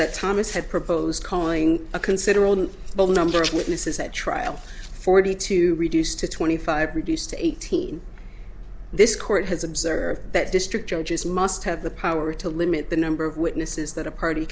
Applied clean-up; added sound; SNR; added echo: none; none; none; none.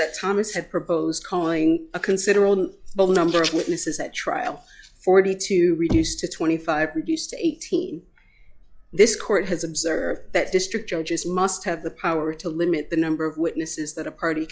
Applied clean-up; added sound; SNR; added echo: classical method log-MMSE.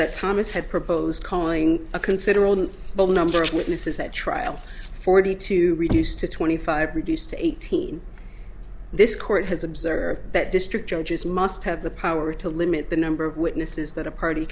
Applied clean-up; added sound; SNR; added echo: none; Knock / Wood; 11 dB; none.